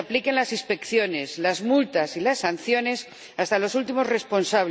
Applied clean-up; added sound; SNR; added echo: none; none; none; none.